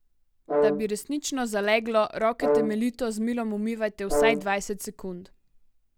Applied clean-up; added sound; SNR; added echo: none; Brass instrument; 2 dB; none.